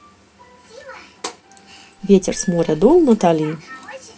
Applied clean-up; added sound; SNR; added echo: none; Squeak / Screech; 19 dB; reverberation time 0.3 s.